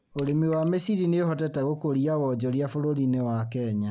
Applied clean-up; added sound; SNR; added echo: none; Raindrop / Splash, splatter; 14 dB; none.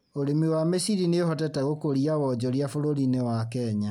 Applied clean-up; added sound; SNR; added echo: none; none; none; none.